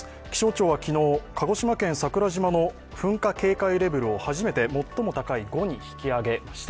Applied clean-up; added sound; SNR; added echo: none; none; none; none.